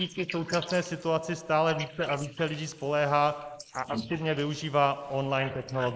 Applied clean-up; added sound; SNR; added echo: neural mask model Resemble Enhance denoiser.